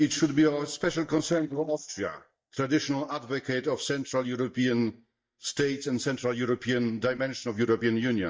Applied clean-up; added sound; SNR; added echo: neural mask model DeepFilterNet 3.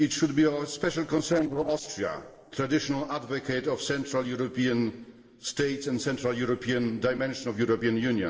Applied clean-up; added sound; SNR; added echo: neural separator model SepFormer DNS4.